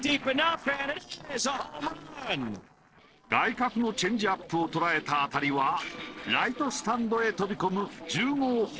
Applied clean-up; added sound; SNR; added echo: neural separator model SepFormer DNS4.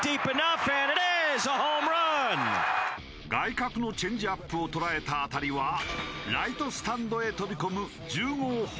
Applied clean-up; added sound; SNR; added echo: none; none; none; none.